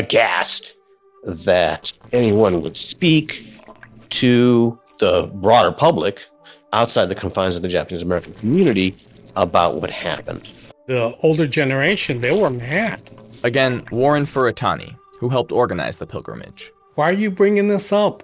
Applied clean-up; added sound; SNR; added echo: neural separator model SepFormer DNS4.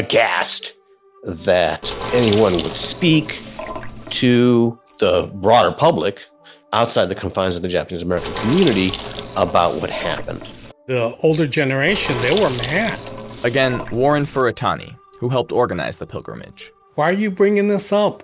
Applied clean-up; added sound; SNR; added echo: none; Sink (filling or washing); 10 dB; none.